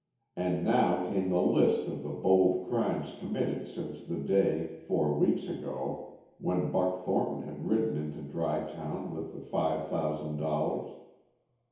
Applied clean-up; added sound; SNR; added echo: none; none; none; reverberation time 1.0 s.